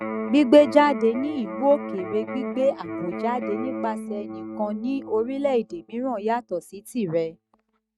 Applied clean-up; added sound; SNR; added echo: neural mask model RNNoise.